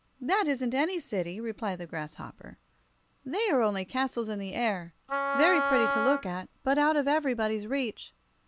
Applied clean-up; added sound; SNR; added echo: none; Wind instrument, woodwind instrument; 1 dB; none.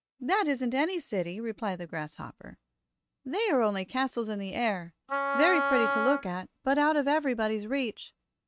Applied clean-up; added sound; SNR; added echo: neural mask model RNNoise.